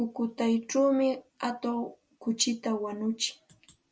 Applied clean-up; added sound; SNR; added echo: none; none; none; none.